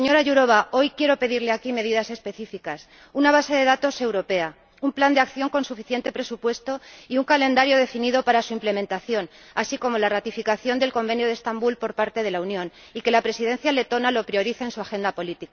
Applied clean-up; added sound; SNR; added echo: none; none; none; none.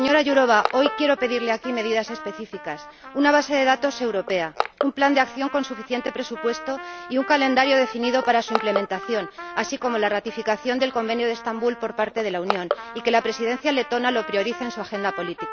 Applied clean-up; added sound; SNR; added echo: none; Trumpet + Crushing; 10 dB; none.